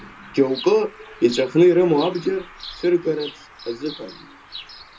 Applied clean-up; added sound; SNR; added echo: none; Bird vocalization, bird call, bird song; 18 dB; reverberation time 0.2 s.